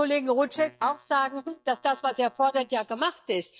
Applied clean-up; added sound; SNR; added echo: neural mask model DeepFilterNet 3.